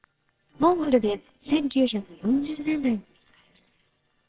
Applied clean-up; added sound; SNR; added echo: neural separator model SepFormer WHAMR!.